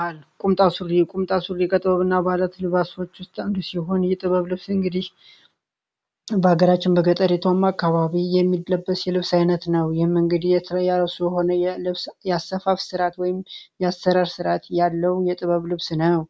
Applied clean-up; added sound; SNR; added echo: none; none; none; none.